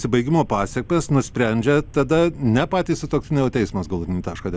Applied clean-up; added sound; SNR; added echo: none; Boat, Water vehicle; 16 dB; none.